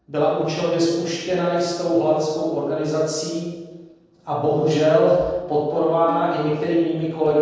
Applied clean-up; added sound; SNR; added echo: neural separator model SepFormer DNS4.